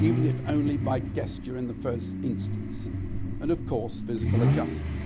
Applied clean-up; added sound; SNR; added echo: none; Idling / Accelerating, revving, vroom / Car; -2 dB; none.